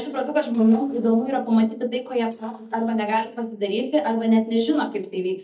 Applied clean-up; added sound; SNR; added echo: neural mask model DeepFilterNet 3.